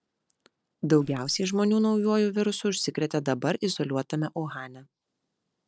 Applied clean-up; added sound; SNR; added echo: neural separator model SepFormer DNS4.